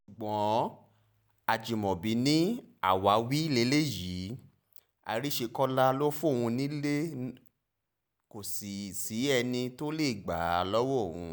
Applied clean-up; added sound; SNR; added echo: none; none; none; none.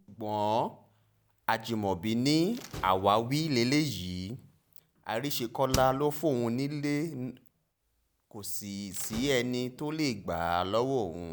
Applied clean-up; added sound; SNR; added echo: none; Slam; 17 dB; none.